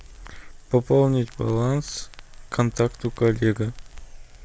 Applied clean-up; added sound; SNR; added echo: none; Crackle; 16 dB; none.